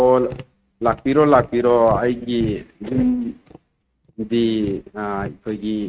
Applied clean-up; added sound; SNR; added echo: neural mask model RNNoise.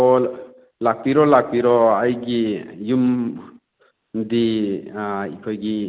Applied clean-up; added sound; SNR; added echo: none; none; none; none.